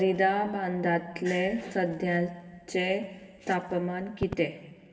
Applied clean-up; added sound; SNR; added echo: none; Crackle; 19 dB; reverberation time 1.7 s.